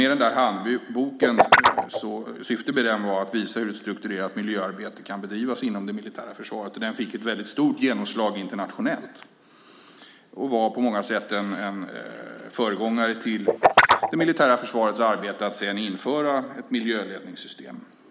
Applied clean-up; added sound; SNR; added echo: none; Guitar; -3 dB; none.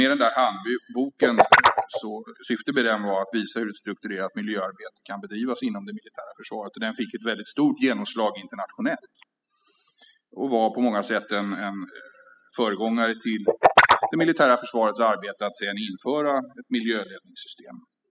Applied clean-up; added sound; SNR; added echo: classical method spectral subtraction.